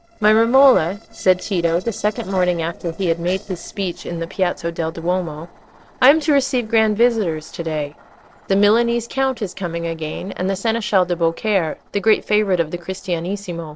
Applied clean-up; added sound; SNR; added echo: neural separator model SepFormer DNS4.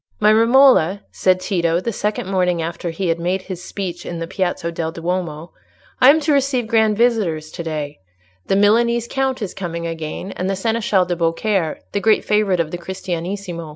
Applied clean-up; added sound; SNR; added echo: none; none; none; none.